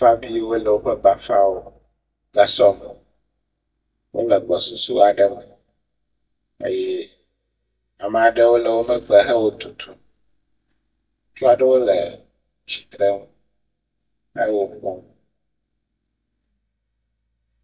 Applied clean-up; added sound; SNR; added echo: neural mask model DeepFilterNet 3.